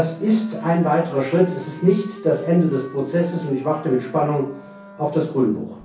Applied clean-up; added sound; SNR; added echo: none; Wind instrument, woodwind instrument; 19 dB; reverberation time 0.6 s.